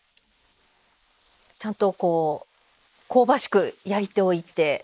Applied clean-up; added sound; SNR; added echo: neural mask model Resemble Enhance denoiser.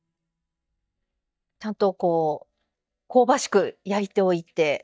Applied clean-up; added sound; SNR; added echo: neural mask model DeepFilterNet 3.